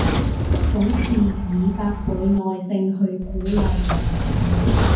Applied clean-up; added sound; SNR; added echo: none; Sliding door / Train; -2 dB; reverberation time 0.9 s.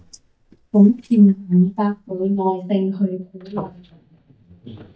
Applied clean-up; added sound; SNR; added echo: neural mask model DeepFilterNet 3.